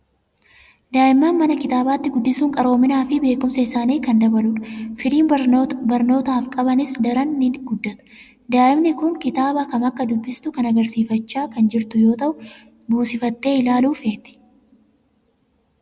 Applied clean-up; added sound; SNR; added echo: none; none; none; none.